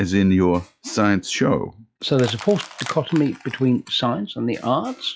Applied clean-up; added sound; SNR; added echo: classical method log-MMSE.